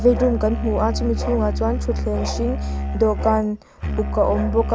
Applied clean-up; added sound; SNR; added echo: none; Musical instrument; 3 dB; none.